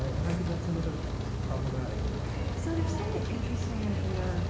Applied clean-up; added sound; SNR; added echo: none; Rain; -5 dB; reverberation time 1.0 s.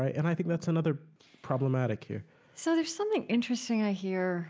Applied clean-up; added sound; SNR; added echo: none; none; none; none.